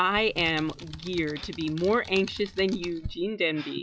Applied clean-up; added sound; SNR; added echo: classical method log-MMSE.